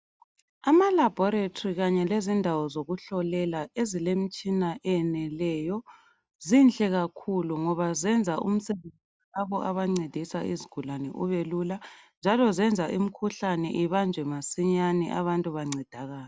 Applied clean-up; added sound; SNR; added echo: none; none; none; none.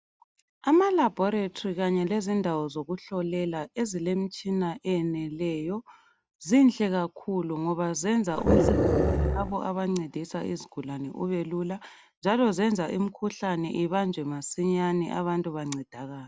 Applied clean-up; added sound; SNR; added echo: none; Growling; -4 dB; none.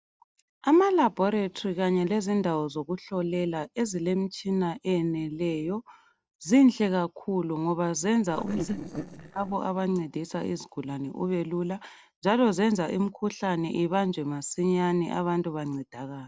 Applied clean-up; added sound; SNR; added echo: neural separator model SepFormer DNS4.